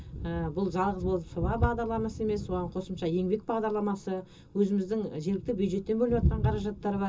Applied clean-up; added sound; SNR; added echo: none; none; none; reverberation time 0.2 s.